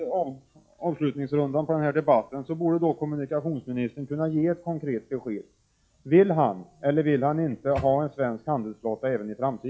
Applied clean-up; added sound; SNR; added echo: classical method log-MMSE.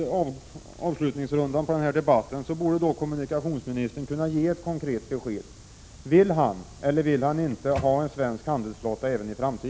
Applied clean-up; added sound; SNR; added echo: none; Microwave oven; 12 dB; none.